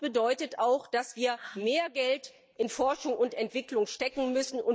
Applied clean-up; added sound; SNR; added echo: neural mask model DeepFilterNet 3.